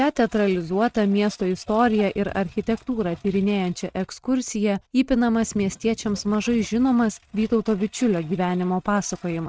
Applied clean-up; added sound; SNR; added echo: neural mask model RNNoise.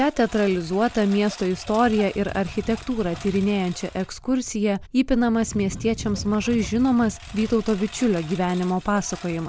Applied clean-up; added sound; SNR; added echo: none; Engine; 16 dB; none.